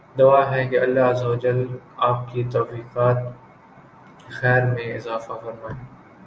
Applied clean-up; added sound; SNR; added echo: none; none; none; none.